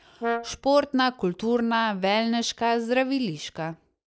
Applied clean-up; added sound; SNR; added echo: neural mask model Resemble Enhance denoiser.